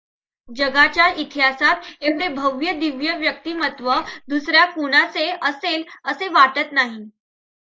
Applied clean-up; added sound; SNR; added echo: neural mask model Resemble Enhance denoiser.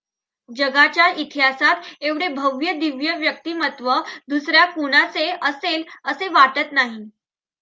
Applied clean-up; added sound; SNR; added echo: none; none; none; none.